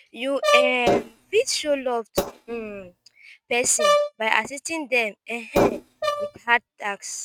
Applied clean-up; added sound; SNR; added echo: neural mask model RNNoise.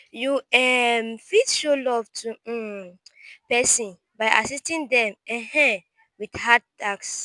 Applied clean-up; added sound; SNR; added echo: none; none; none; none.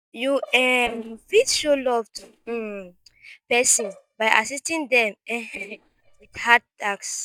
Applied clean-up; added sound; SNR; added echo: neural mask model DeepFilterNet 3.